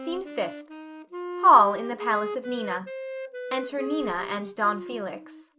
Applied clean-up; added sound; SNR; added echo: none; Wind instrument, woodwind instrument; 10 dB; none.